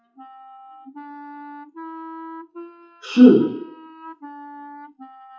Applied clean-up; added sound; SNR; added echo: classical method WPE with log-MMSE.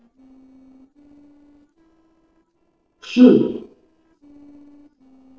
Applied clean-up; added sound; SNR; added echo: neural separator model SepFormer DNS4.